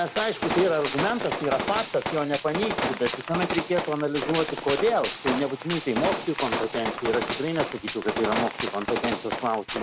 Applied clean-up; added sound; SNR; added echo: none; Gunshot, gunfire; 4 dB; none.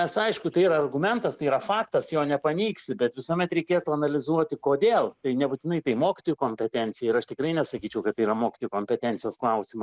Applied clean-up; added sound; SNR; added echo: none; none; none; none.